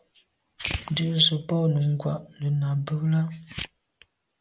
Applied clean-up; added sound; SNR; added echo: none; none; none; none.